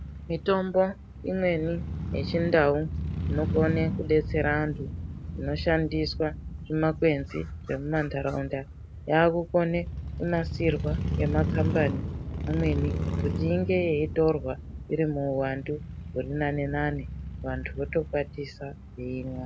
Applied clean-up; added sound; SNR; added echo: none; Motorcycle / Crow; 5 dB; none.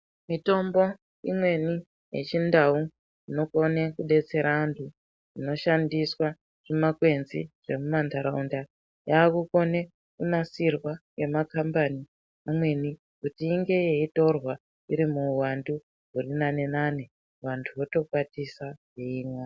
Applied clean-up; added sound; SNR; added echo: none; none; none; none.